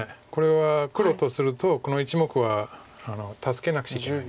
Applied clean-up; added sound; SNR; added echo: none; none; none; none.